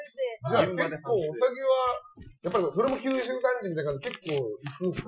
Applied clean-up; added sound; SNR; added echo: classical method Wiener filter.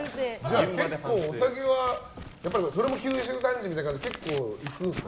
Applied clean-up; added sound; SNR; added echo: none; Scissors; 15 dB; none.